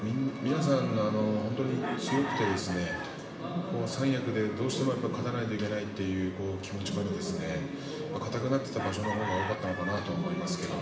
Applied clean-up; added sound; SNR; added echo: none; Chicken, rooster; 8 dB; reverberation time 0.8 s.